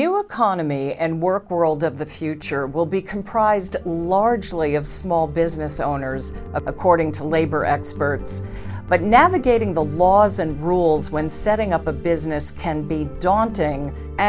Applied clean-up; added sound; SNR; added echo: none; none; none; none.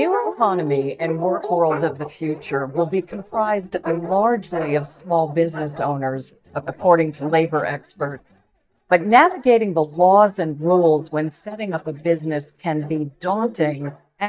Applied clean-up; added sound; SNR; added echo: neural mask model DeepFilterNet 3.